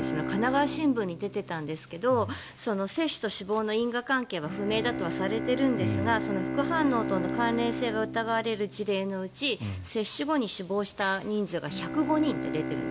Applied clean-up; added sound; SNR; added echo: none; Bowed string instrument; 6 dB; none.